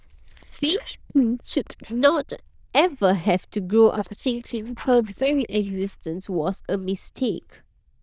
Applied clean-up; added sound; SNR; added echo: neural diffusion model UNIVERSE++.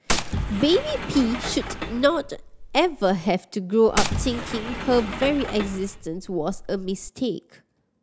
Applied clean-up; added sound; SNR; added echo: none; Gunshot, gunfire + Sliding door; 5 dB; none.